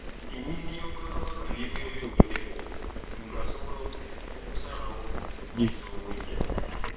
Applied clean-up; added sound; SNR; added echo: neural separator model SepFormer WHAMR!.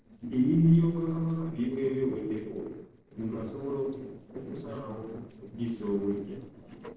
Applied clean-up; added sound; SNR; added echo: neural separator model SepFormer DNS4.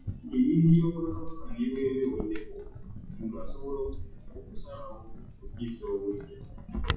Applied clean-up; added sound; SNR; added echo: classical method WPE with log-MMSE.